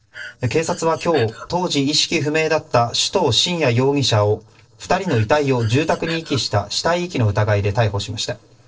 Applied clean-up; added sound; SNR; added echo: neural separator model SepFormer DNS4.